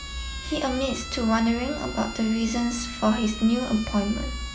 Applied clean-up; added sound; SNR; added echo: none; Siren; 13 dB; none.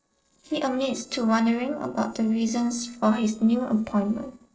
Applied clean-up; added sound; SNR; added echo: neural separator model SepFormer DNS4.